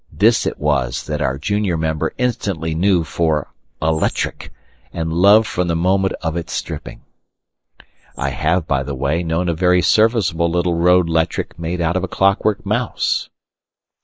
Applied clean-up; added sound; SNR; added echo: neural mask model Resemble Enhance denoiser.